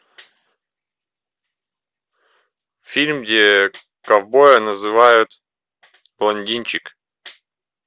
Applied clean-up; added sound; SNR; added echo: none; none; none; none.